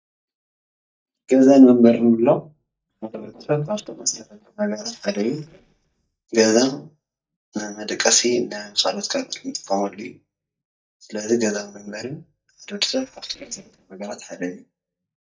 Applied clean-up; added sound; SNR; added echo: neural mask model DeepFilterNet 3.